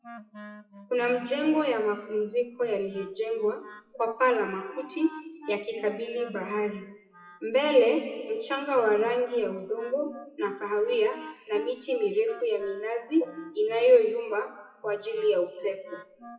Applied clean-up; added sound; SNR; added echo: classical method WPE with log-MMSE.